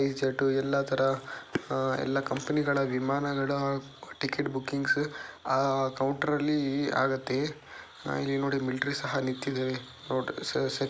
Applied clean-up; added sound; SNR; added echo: none; none; none; none.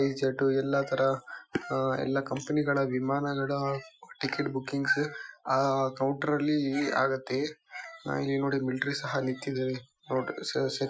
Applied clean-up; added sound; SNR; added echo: classical method Wiener filter.